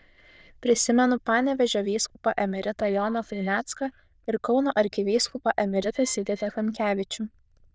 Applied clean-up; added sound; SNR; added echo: neural diffusion model UNIVERSE++.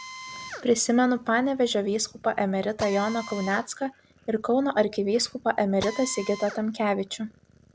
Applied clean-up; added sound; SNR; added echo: none; Drill; 17 dB; none.